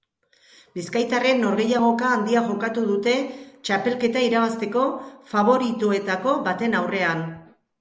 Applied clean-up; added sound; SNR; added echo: none; none; none; none.